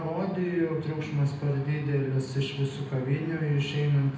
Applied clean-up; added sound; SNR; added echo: none; none; none; reverberation time 0.9 s.